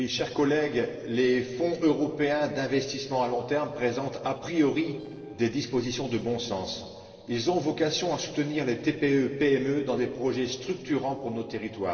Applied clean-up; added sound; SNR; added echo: neural separator model SepFormer DNS4.